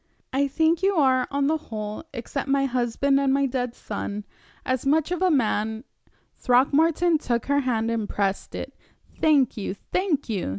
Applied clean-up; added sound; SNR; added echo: none; none; none; none.